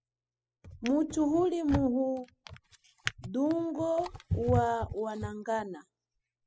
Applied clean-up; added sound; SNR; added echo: classical method spectral subtraction.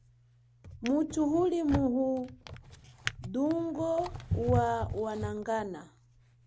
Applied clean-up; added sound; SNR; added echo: none; Drawer open or close; 7 dB; none.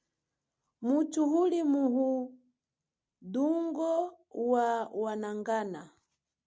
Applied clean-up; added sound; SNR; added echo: none; none; none; none.